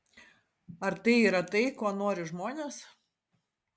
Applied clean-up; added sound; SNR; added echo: none; none; none; none.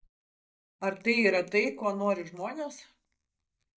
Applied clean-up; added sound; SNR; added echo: neural mask model DeepFilterNet 3.